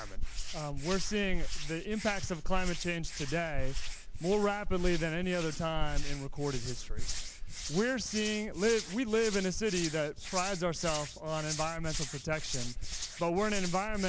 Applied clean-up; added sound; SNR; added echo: none; Hands; 1 dB; none.